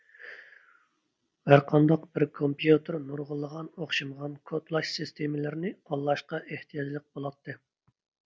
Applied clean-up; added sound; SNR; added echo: none; none; none; none.